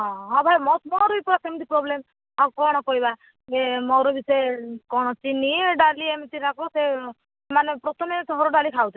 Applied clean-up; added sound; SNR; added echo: none; none; none; none.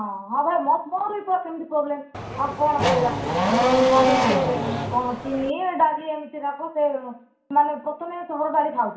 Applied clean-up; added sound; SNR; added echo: none; Race car, auto racing / Accelerating, revving, vroom; -2 dB; reverberation time 0.5 s.